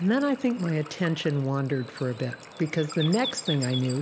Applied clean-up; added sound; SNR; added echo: none; Water / Bird; 13 dB; none.